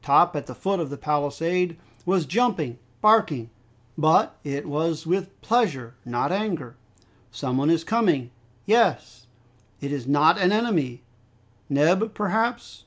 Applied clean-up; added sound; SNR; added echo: none; none; none; none.